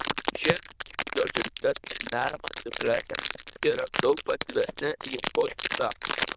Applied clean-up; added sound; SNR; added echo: neural diffusion model UNIVERSE++.